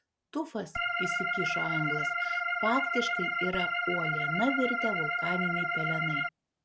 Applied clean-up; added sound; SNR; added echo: none; Organ; -4 dB; none.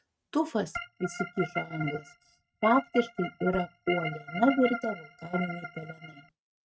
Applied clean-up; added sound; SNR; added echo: neural mask model RNNoise.